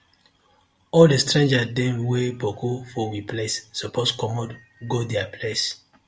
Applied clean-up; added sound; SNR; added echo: none; none; none; none.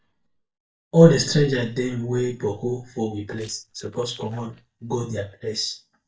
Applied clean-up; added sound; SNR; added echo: neural mask model DeepFilterNet 3.